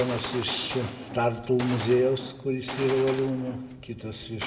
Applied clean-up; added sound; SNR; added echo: none; Gunshot, gunfire; 10 dB; reverberation time 1.0 s.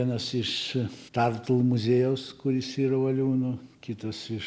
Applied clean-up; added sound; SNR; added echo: none; none; none; none.